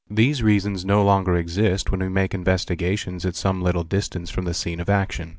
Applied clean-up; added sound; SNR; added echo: none; none; none; none.